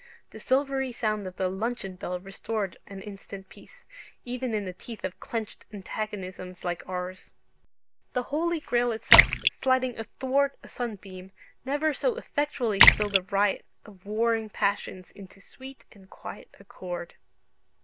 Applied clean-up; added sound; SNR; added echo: none; Splash, splatter; -4 dB; none.